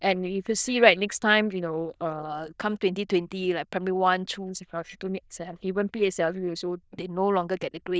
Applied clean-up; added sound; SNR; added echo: neural diffusion model UNIVERSE++.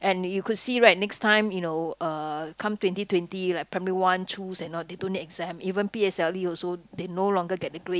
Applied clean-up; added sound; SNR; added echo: none; none; none; none.